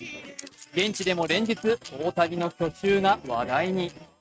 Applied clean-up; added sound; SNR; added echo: neural mask model RNNoise.